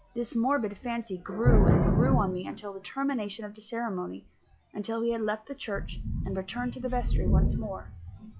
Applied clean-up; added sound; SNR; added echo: classical method log-MMSE.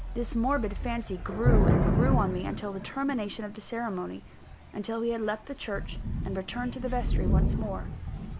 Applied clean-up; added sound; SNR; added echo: none; Thunder / Rain; -3 dB; none.